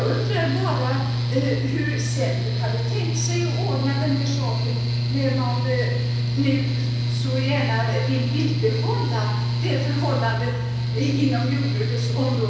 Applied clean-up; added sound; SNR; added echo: none; Mechanical fan; -4 dB; reverberation time 0.9 s.